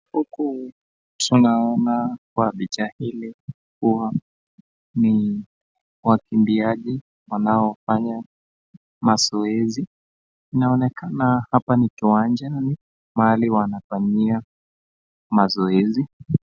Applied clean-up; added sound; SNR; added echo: none; none; none; none.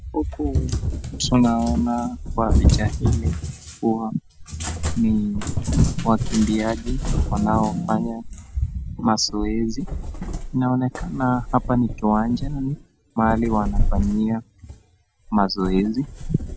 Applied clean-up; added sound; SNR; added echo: none; Organ + Cat; 1 dB; none.